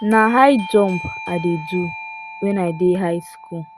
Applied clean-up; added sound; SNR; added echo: none; Doorbell; 14 dB; none.